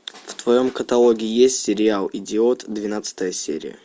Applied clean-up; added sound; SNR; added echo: none; none; none; none.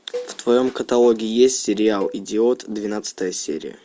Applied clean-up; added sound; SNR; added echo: none; Cowbell; 17 dB; none.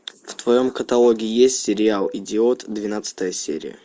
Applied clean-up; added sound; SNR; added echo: neural mask model Resemble Enhance denoiser.